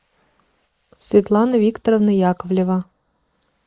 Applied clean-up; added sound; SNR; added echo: neural mask model Resemble Enhance denoiser.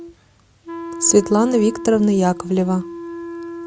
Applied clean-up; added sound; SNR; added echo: none; Wind instrument, woodwind instrument; 12 dB; none.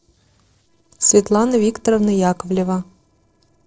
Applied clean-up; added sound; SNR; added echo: neural separator model SepFormer DNS4.